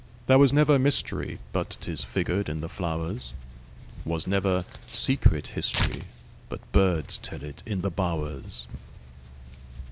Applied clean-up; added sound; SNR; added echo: none; Tearing; 12 dB; none.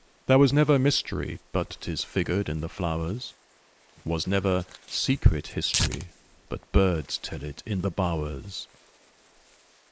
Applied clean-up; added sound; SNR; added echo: neural mask model Resemble Enhance denoiser.